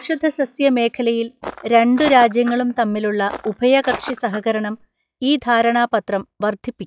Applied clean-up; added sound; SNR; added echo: classical method log-MMSE.